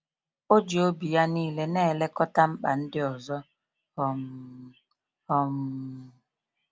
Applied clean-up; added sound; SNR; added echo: none; none; none; none.